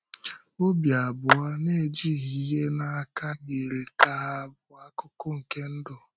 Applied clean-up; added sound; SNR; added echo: neural mask model RNNoise.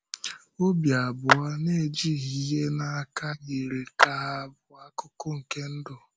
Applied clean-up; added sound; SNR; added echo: none; Clapping; 0 dB; none.